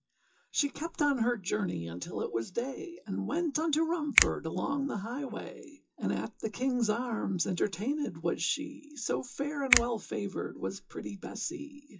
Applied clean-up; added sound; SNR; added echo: classical method WPE with log-MMSE.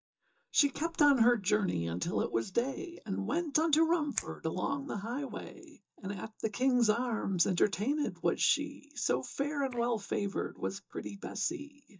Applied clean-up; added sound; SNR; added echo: neural mask model DeepFilterNet 3.